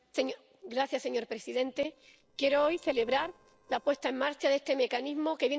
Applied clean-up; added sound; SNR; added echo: neural separator model SepFormer DNS4.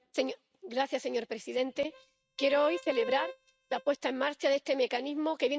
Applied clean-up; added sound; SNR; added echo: neural mask model RNNoise.